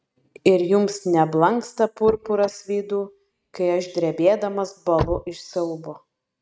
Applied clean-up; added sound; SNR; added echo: neural mask model RNNoise.